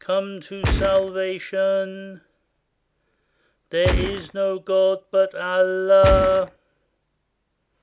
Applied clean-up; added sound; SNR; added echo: none; Gunshot, gunfire; 1 dB; none.